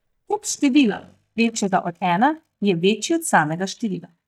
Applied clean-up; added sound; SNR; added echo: neural mask model DeepFilterNet 3.